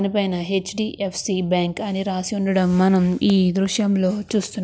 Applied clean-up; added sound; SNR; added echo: none; none; none; none.